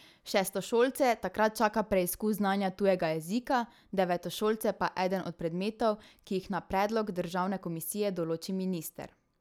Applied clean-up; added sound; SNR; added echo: none; none; none; none.